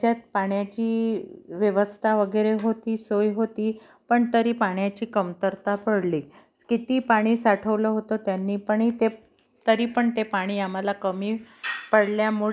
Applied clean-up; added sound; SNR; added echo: none; none; none; none.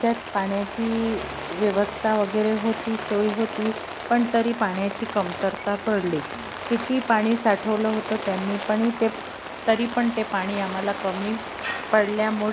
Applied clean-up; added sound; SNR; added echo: none; Rain; 9 dB; none.